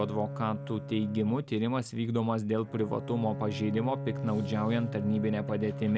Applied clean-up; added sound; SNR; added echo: none; Bowed string instrument; 8 dB; none.